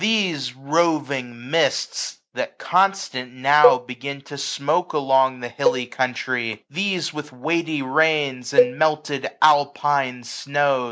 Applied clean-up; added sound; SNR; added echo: neural mask model DeepFilterNet 3.